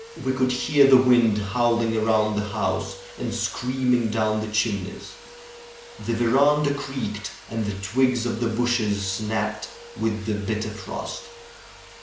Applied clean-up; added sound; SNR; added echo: none; Domestic sounds, home sounds; 19 dB; none.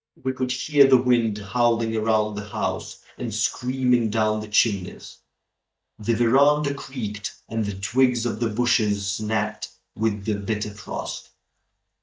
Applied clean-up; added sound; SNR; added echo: neural mask model DeepFilterNet 3.